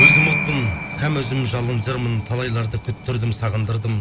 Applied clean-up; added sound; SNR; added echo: none; Piano; 1 dB; none.